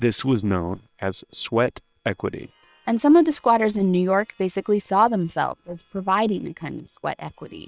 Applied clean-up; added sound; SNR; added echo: neural separator model SepFormer WHAM!.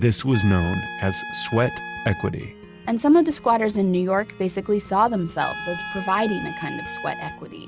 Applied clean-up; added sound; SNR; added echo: none; Trumpet; 13 dB; none.